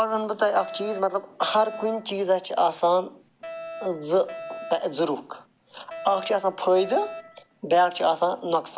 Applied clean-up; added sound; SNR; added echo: none; Alarm; 13 dB; none.